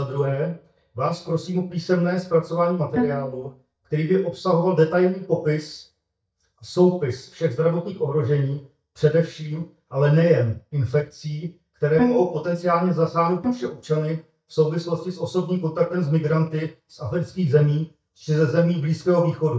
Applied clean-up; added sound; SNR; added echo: neural mask model DeepFilterNet 3.